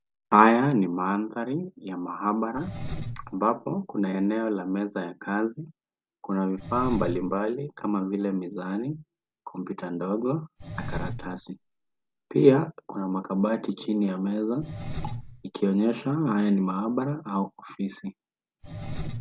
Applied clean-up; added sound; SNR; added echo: none; Engine; 13 dB; none.